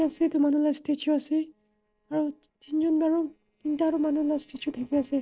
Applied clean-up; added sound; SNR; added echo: neural separator model SepFormer DNS4.